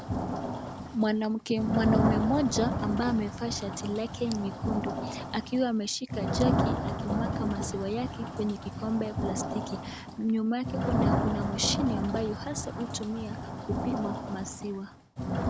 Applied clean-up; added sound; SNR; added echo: none; Thunder / Rain; 1 dB; none.